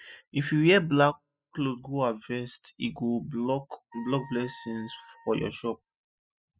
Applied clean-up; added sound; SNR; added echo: classical method spectral subtraction.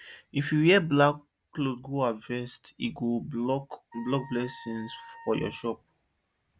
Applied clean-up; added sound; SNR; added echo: none; Wind instrument, woodwind instrument; 18 dB; none.